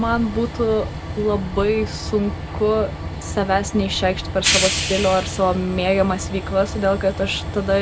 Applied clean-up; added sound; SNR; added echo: none; Train; 5 dB; none.